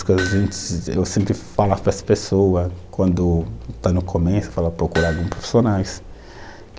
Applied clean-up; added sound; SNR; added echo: none; Hammer; 14 dB; none.